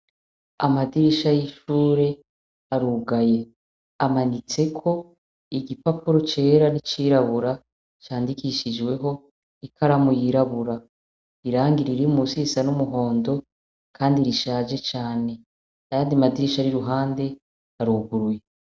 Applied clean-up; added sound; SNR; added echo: none; none; none; none.